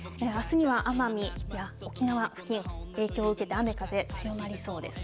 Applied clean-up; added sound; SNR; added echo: none; none; none; none.